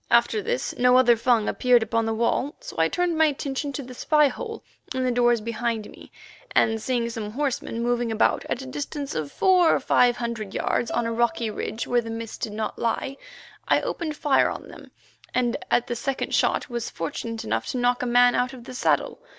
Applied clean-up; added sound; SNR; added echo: none; Bowed string instrument; 14 dB; none.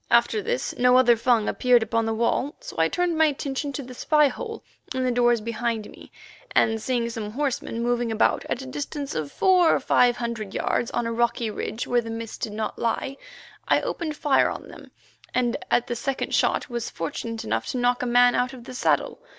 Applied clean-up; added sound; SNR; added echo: none; none; none; none.